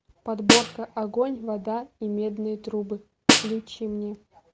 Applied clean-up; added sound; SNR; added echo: none; Snare drum; -4 dB; none.